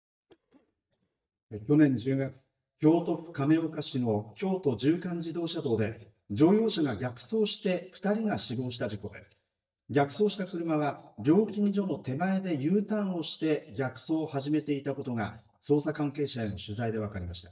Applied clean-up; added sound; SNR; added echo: neural mask model DeepFilterNet 3.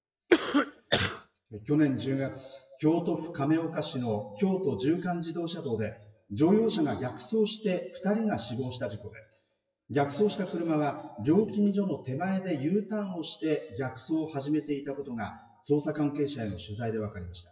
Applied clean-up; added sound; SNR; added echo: classical method WPE with log-MMSE.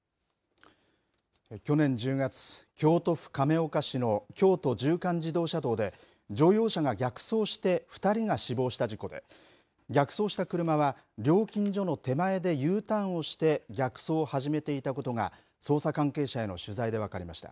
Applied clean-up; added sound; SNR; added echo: none; none; none; none.